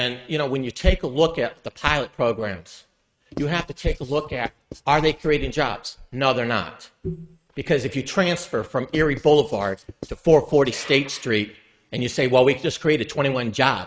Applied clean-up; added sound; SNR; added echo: neural mask model RNNoise.